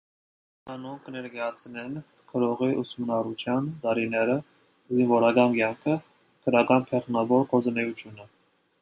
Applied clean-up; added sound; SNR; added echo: none; none; none; none.